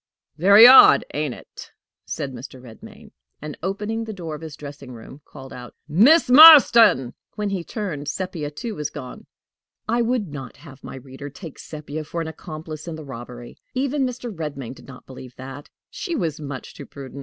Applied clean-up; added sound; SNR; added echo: none; none; none; none.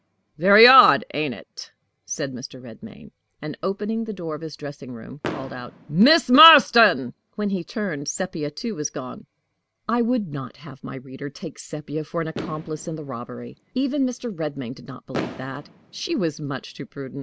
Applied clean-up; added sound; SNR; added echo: none; Fireworks; 19 dB; none.